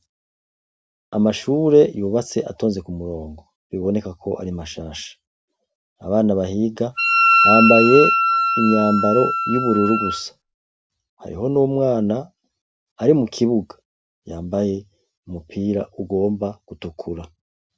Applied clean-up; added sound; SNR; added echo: none; Wind instrument, woodwind instrument; -3 dB; none.